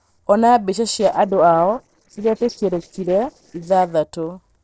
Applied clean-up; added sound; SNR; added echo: neural separator model SepFormer DNS4.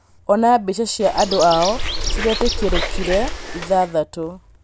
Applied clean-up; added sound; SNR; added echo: none; Bird; 3 dB; none.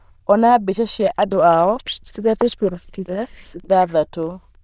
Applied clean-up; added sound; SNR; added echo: neural diffusion model UNIVERSE++.